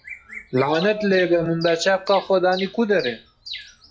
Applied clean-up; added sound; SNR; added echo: classical method log-MMSE.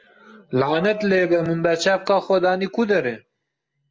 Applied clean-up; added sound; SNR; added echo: none; none; none; none.